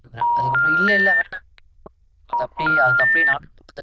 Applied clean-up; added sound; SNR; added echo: neural diffusion model UNIVERSE++.